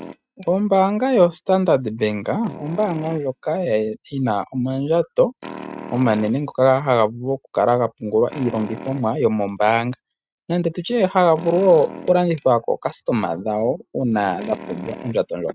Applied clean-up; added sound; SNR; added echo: neural mask model RNNoise.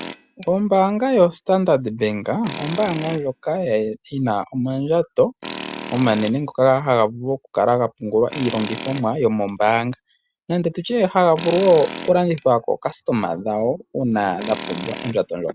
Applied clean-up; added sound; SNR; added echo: none; Tools; 16 dB; none.